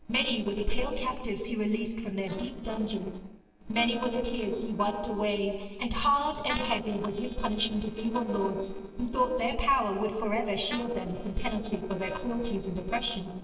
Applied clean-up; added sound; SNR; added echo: neural separator model SepFormer DNS4.